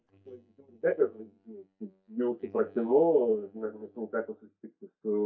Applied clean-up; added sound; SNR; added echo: neural mask model DeepFilterNet 3.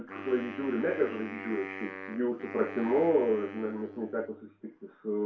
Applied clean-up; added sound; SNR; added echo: none; Wind instrument, woodwind instrument; 12 dB; reverberation time 0.2 s.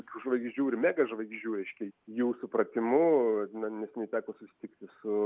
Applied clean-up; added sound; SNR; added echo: none; none; none; none.